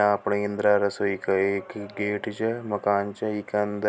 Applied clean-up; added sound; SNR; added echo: none; none; none; none.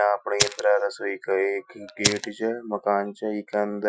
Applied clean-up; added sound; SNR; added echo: classical method Wiener filter.